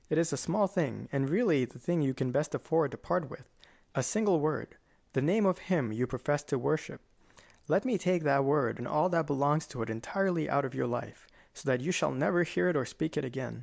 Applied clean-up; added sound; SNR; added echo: none; none; none; none.